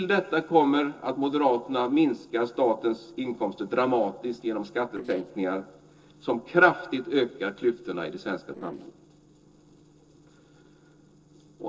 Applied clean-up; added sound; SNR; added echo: neural separator model SepFormer DNS4.